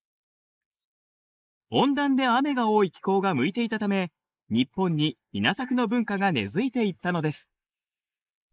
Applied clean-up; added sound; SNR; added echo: neural mask model Resemble Enhance denoiser.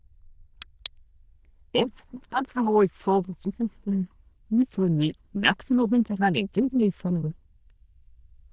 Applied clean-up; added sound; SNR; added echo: neural diffusion model UNIVERSE++.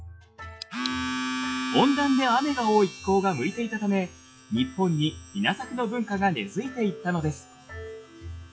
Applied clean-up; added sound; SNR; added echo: classical method log-MMSE.